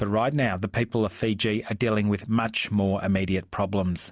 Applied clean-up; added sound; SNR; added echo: none; none; none; none.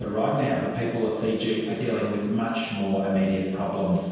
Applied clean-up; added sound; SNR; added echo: none; none; none; reverberation time 1.2 s.